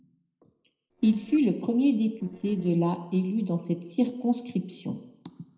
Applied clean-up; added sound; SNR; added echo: neural separator model SepFormer DNS4.